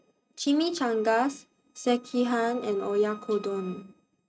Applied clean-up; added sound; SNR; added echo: neural mask model RNNoise.